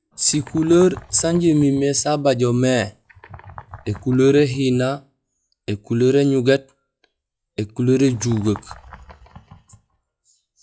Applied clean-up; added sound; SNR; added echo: classical method log-MMSE.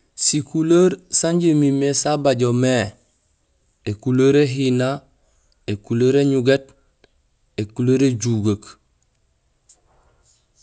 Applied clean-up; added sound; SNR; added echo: none; none; none; none.